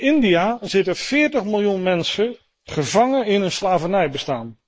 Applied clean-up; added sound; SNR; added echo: neural mask model Resemble Enhance denoiser.